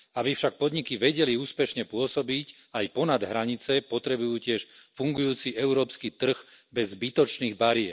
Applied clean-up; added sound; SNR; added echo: none; none; none; none.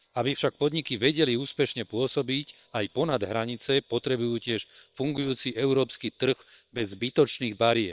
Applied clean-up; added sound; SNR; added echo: neural separator model SepFormer WHAM!.